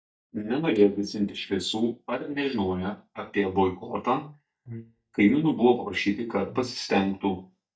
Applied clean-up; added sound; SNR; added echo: neural mask model DeepFilterNet 3.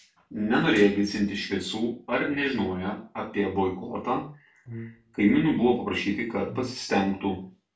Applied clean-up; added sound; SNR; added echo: none; Brass instrument; 15 dB; reverberation time 0.3 s.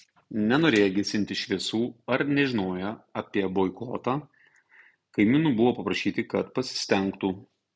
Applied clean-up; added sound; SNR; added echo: none; none; none; none.